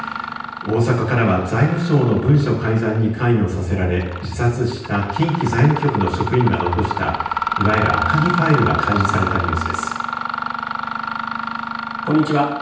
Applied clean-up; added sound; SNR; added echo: none; Mechanisms; 6 dB; reverberation time 0.9 s.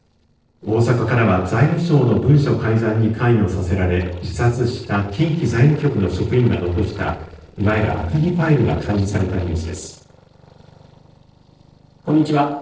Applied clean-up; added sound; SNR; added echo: neural separator model SepFormer DNS4.